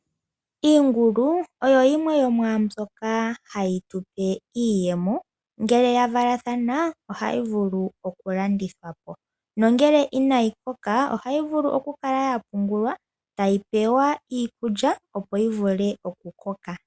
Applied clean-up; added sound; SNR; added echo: none; none; none; none.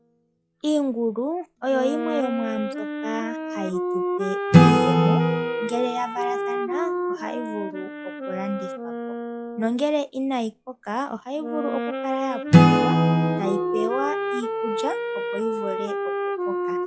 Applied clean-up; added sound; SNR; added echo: classical method log-MMSE.